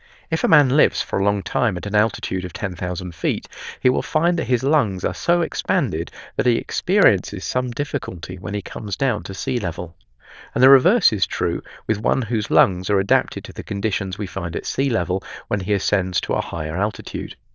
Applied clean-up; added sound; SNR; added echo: neural diffusion model UNIVERSE++.